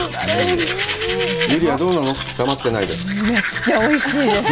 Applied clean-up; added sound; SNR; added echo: none; Domestic sounds, home sounds; 6 dB; none.